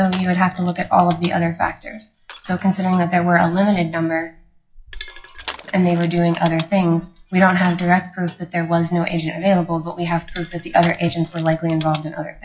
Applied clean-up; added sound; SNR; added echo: classical method log-MMSE.